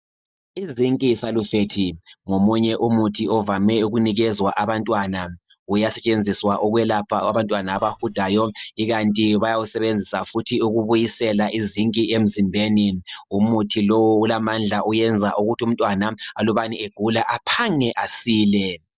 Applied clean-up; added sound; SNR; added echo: neural mask model DeepFilterNet 3.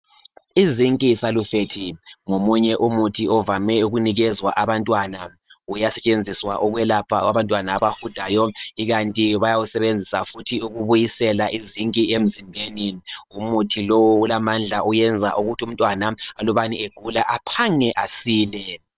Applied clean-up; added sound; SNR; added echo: neural separator model SepFormer WHAM!.